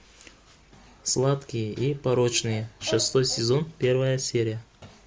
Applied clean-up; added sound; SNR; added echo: none; none; none; none.